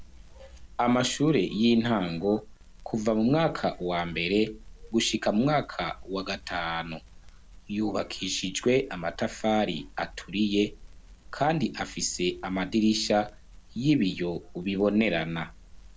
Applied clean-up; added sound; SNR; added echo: none; Crackle; 20 dB; none.